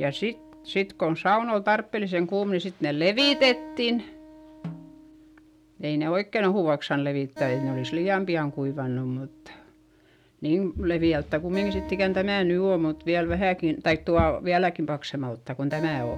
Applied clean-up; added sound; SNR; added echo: none; Snare drum + Acoustic guitar; 17 dB; none.